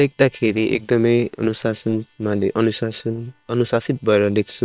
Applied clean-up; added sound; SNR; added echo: neural separator model SepFormer WHAM!.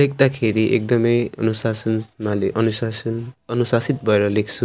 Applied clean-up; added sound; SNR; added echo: none; none; none; none.